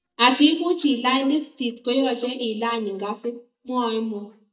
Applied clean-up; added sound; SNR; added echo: neural mask model DeepFilterNet 3.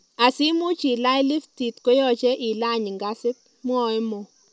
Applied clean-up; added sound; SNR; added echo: none; none; none; none.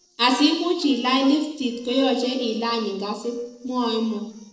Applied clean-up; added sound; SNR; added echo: neural separator model SepFormer DNS4.